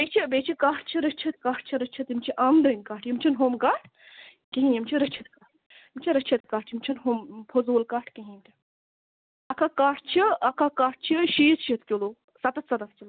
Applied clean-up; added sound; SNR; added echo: none; none; none; none.